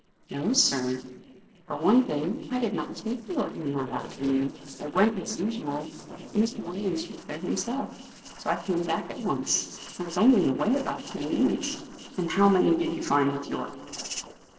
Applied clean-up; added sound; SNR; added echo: neural separator model SepFormer DNS4.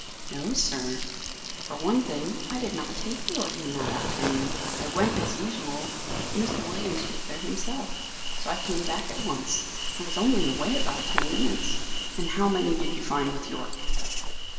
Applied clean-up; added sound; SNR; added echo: none; Insect; -1 dB; reverberation time 2.2 s.